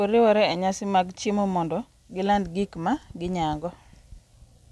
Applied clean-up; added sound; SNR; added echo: none; none; none; none.